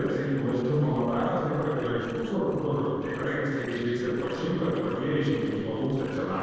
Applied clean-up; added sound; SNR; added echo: neural separator model SepFormer DNS4.